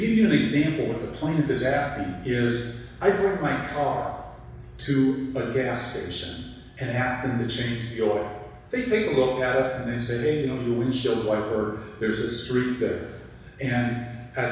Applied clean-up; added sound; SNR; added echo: none; none; none; reverberation time 1.1 s.